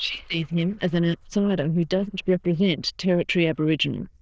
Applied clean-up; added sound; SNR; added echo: neural diffusion model UNIVERSE++.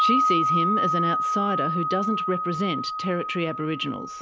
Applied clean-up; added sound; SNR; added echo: none; Wind chime; -2 dB; none.